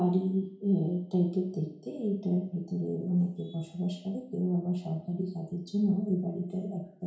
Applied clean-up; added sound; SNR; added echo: none; none; none; reverberation time 0.6 s.